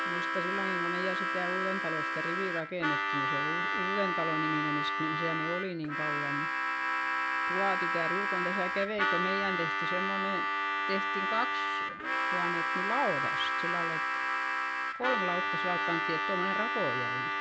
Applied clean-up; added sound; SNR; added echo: none; Harmonica; -5 dB; none.